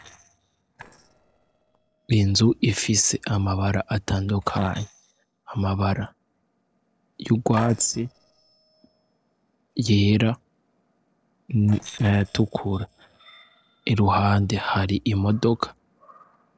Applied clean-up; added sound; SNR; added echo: neural separator model SepFormer DNS4.